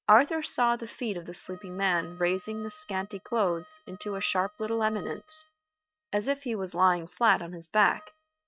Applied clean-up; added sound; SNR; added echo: neural mask model RNNoise.